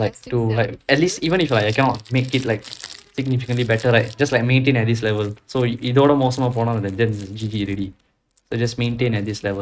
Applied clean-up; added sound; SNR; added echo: neural mask model RNNoise.